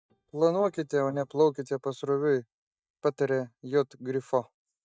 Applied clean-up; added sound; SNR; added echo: neural mask model DeepFilterNet 3.